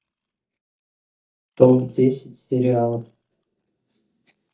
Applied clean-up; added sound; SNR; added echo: neural mask model DeepFilterNet 3.